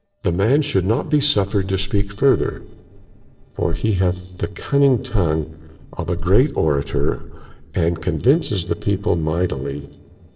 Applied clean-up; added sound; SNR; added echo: neural separator model SepFormer DNS4.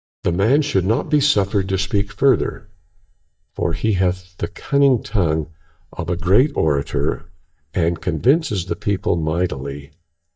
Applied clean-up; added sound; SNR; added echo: neural mask model DeepFilterNet 3.